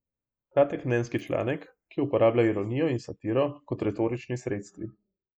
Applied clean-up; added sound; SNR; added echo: neural mask model Resemble Enhance denoiser.